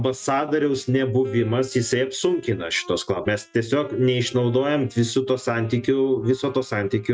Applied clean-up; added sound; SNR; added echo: neural mask model RNNoise.